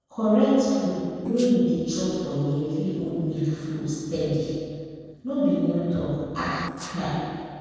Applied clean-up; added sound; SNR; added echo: neural separator model SepFormer DNS4.